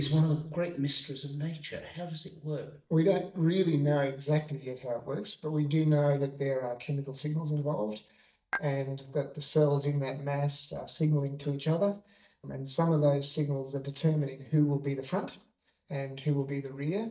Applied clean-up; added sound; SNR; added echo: neural mask model DeepFilterNet 3.